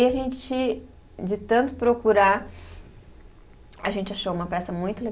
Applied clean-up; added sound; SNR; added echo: none; none; none; none.